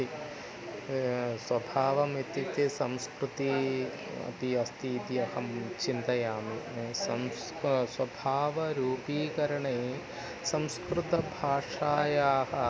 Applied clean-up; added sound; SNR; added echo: none; none; none; none.